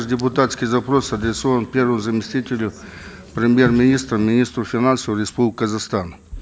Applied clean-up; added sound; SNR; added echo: none; none; none; none.